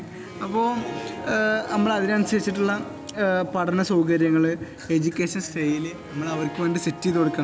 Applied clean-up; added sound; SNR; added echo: none; Harp; 15 dB; none.